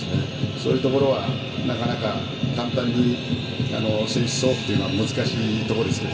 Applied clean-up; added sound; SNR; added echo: none; none; none; reverberation time 1.8 s.